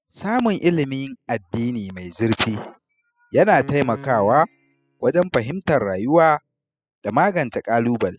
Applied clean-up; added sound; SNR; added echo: classical method spectral subtraction.